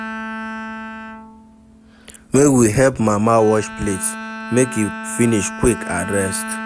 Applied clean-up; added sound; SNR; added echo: none; Bowed string instrument; 11 dB; none.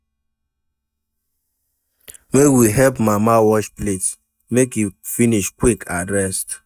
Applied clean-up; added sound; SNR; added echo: neural mask model DeepFilterNet 3.